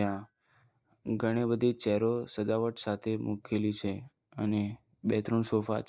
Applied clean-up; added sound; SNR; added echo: neural mask model DeepFilterNet 3.